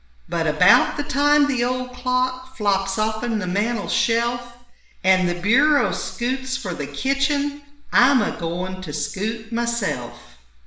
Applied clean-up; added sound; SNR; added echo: none; none; none; reverberation time 0.7 s.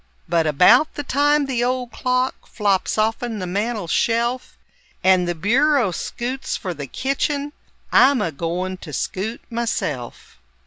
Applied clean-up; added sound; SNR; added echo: none; none; none; none.